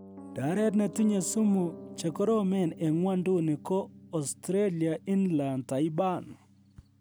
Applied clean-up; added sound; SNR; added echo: none; Piano; 18 dB; none.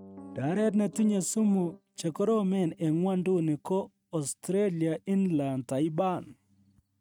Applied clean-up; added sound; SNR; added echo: neural mask model RNNoise.